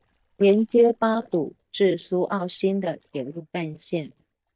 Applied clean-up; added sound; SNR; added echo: neural mask model DeepFilterNet 3.